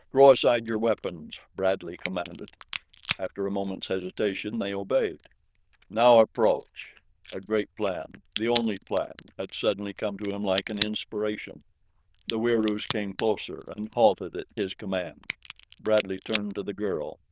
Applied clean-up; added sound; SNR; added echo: neural diffusion model UNIVERSE++.